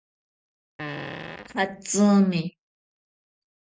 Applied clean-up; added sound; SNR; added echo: none; Fart; 11 dB; none.